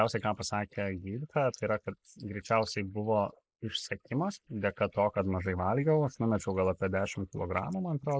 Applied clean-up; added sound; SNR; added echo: neural mask model Resemble Enhance denoiser.